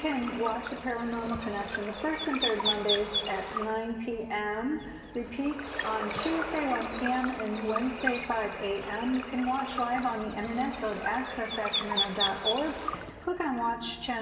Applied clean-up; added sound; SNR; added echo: none; Water / Bird; 4 dB; reverberation time 2.8 s.